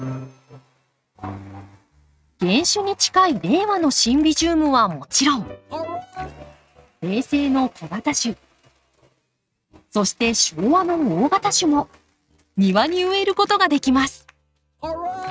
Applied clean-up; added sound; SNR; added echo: neural mask model RNNoise.